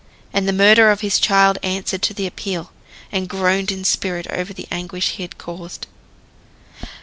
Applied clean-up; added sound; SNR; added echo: none; none; none; none.